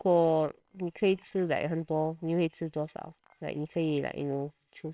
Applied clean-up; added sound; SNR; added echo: neural separator model SepFormer WHAMR!.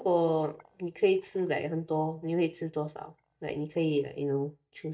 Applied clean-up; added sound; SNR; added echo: neural mask model DeepFilterNet 3.